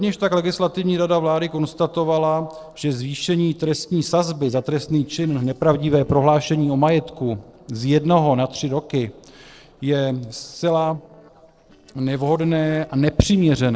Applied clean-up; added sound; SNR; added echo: neural separator model SepFormer DNS4.